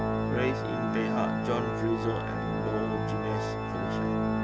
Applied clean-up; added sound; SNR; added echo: none; Organ; -4 dB; none.